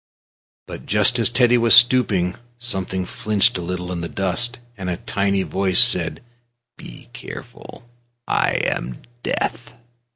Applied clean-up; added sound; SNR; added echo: none; none; none; none.